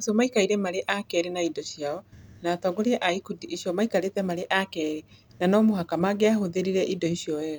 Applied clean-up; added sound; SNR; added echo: none; none; none; none.